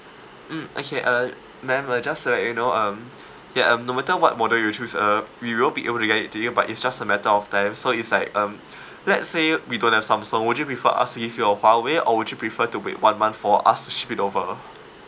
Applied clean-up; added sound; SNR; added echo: none; none; none; none.